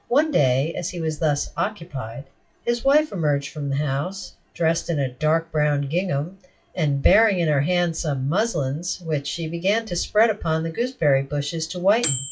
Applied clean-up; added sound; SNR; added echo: classical method WPE with log-MMSE.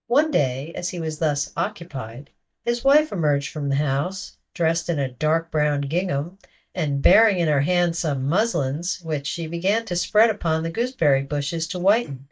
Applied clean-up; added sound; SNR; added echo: neural mask model DeepFilterNet 3.